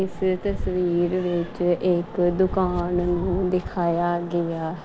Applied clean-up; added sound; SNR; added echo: none; none; none; none.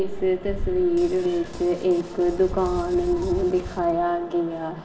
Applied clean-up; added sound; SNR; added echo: none; Drum kit; 19 dB; reverberation time 1.1 s.